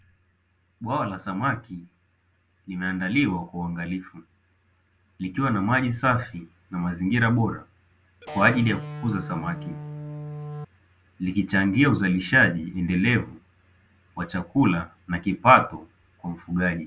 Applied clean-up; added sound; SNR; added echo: none; Electric guitar; 9 dB; none.